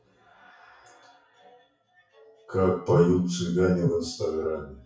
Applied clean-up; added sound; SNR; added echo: classical method WPE with log-MMSE.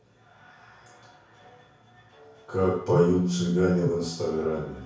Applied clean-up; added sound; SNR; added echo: none; Telephone; -2 dB; reverberation time 0.6 s.